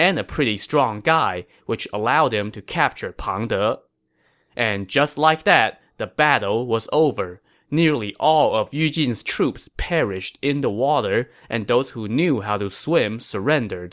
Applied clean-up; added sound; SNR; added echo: none; none; none; none.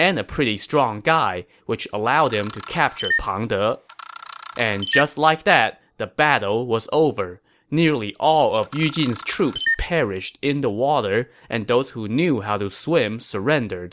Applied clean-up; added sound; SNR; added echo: none; Camera; 8 dB; none.